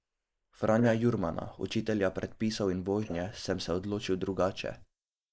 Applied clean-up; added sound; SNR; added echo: neural mask model Resemble Enhance denoiser.